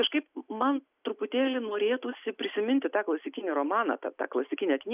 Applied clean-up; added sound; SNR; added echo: none; none; none; none.